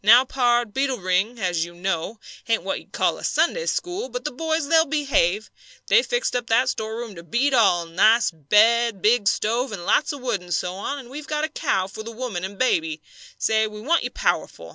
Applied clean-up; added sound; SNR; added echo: none; none; none; none.